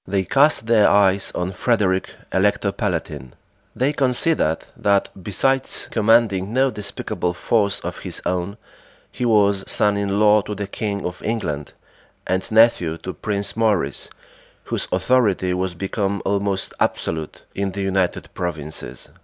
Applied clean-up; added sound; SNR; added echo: none; none; none; none.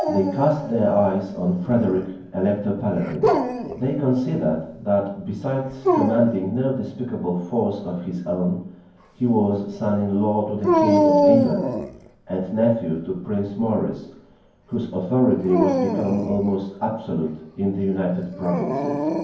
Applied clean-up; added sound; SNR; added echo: none; Dog; 4 dB; reverberation time 0.9 s.